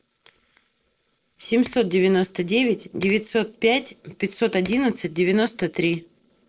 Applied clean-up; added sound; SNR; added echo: neural separator model SepFormer DNS4.